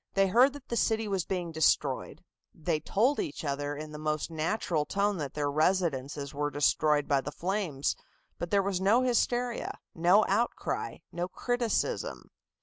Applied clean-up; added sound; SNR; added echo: none; none; none; none.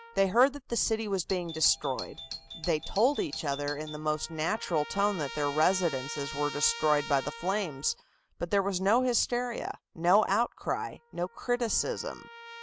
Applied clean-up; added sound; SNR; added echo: none; Trumpet + Doorbell; 15 dB; none.